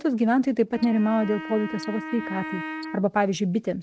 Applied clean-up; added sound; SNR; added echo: neural mask model RNNoise.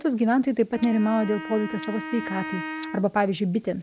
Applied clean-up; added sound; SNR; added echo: none; Wind instrument, woodwind instrument + Tick-tock; 11 dB; none.